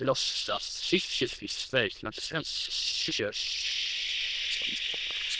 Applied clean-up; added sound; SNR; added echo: neural diffusion model UNIVERSE++.